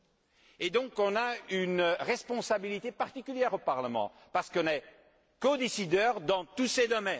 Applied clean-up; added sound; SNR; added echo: none; none; none; none.